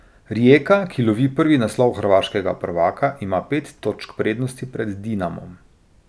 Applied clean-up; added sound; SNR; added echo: none; none; none; none.